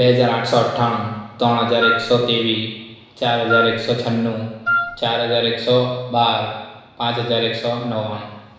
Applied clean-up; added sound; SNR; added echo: none; Wind instrument, woodwind instrument; 3 dB; reverberation time 1.0 s.